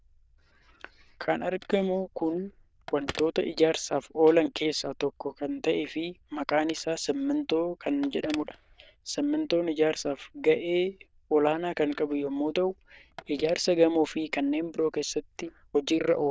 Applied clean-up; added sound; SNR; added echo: neural diffusion model UNIVERSE++.